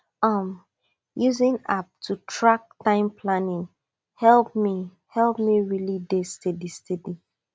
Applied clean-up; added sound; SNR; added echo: none; none; none; none.